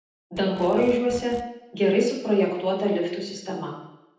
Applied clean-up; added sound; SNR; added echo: none; Packing tape, duct tape; 19 dB; reverberation time 0.9 s.